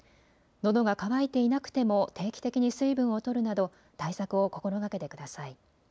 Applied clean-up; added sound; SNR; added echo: none; none; none; none.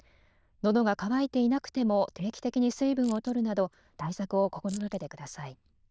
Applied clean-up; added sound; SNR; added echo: neural diffusion model UNIVERSE++.